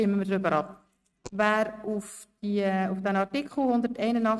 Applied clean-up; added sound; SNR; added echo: neural mask model RNNoise.